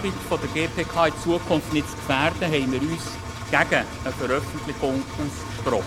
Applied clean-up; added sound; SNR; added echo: none; Engine; 8 dB; none.